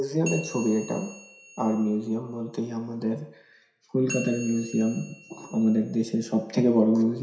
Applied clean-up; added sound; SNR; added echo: none; Bell; 17 dB; reverberation time 0.7 s.